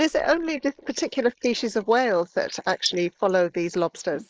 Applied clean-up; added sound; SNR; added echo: neural mask model Resemble Enhance denoiser.